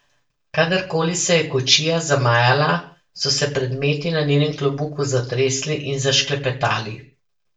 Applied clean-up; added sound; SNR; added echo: none; none; none; reverberation time 0.3 s.